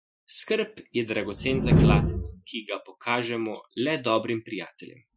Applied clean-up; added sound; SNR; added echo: classical method Wiener filter.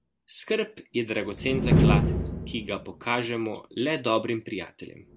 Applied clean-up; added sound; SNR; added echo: none; Slam; -2 dB; none.